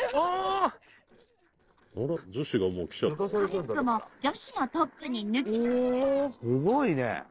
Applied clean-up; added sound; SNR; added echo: neural separator model SepFormer DNS4.